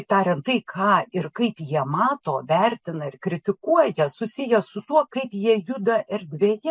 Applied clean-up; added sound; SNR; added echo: none; none; none; none.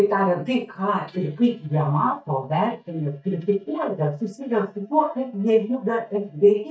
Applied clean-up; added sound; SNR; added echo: neural mask model DeepFilterNet 3.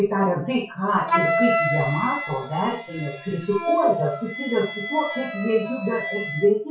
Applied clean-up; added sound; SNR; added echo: classical method WPE with log-MMSE.